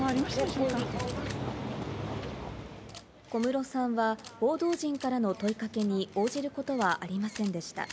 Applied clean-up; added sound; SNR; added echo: none; Camera; 19 dB; none.